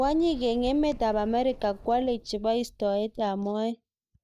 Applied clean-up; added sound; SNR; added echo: neural mask model DeepFilterNet 3.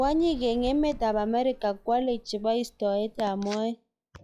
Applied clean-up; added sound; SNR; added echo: classical method log-MMSE.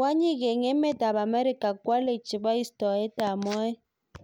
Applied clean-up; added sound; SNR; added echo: none; none; none; none.